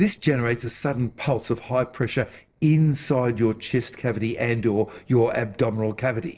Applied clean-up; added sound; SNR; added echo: neural separator model SepFormer DNS4.